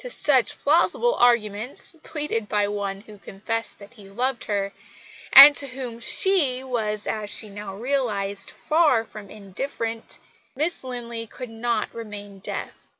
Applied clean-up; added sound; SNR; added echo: none; none; none; none.